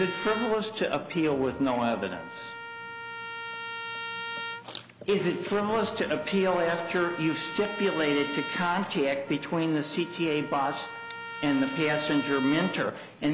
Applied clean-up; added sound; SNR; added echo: none; Trumpet; 10 dB; none.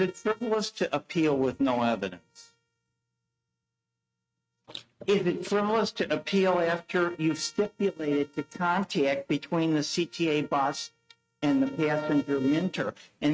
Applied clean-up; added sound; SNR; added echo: neural mask model RNNoise.